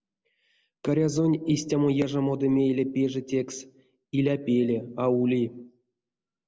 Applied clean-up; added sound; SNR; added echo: none; none; none; none.